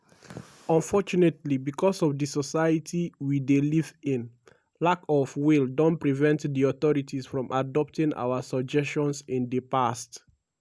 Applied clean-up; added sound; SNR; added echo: none; none; none; none.